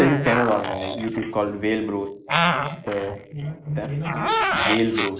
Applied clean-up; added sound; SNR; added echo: neural mask model Resemble Enhance denoiser.